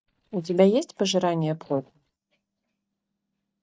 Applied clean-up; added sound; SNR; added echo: neural mask model DeepFilterNet 3.